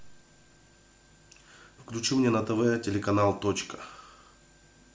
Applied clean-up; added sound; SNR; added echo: none; none; none; none.